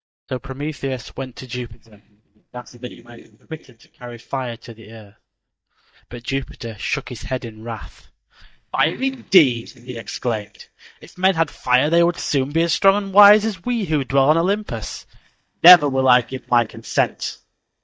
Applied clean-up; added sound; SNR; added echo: neural mask model DeepFilterNet 3.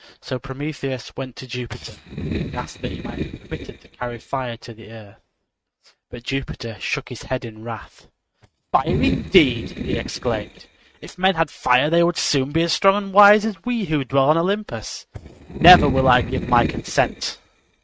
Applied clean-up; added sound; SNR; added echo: neural mask model RNNoise.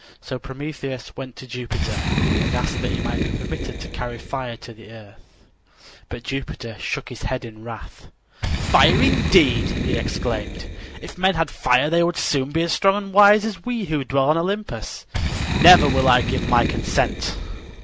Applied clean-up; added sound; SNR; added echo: none; Boom; 4 dB; none.